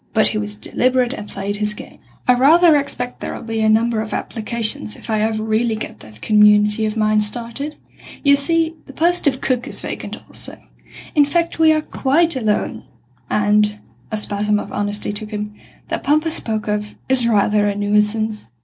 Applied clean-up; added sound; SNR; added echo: none; none; none; none.